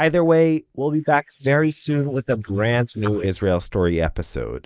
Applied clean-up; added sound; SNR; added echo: neural mask model Resemble Enhance denoiser.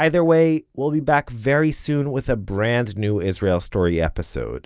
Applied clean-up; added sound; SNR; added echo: none; none; none; none.